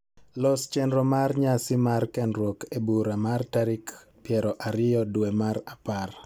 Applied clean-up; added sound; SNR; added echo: none; none; none; none.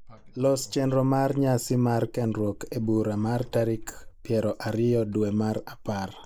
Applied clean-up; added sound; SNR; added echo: neural mask model Resemble Enhance denoiser.